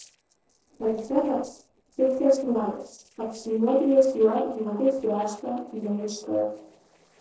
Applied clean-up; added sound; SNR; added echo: neural separator model SepFormer DNS4.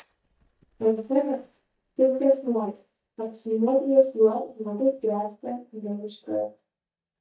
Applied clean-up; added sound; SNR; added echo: neural mask model DeepFilterNet 3.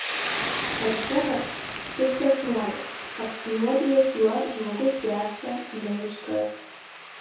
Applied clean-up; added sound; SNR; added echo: none; Boiling / Hiss; 5 dB; reverberation time 0.6 s.